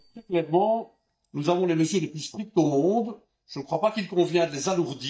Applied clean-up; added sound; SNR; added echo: neural mask model DeepFilterNet 3.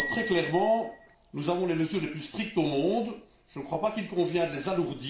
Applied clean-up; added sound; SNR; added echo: none; Bicycle bell; -1 dB; reverberation time 0.4 s.